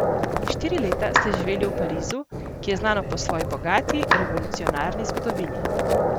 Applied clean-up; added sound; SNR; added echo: none; Clapping + Livestock, farm animals, working animals; -3 dB; none.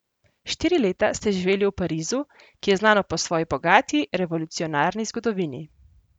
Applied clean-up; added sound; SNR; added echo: none; none; none; none.